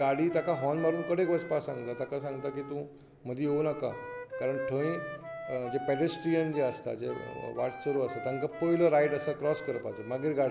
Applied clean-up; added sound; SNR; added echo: none; Wind instrument, woodwind instrument; 11 dB; none.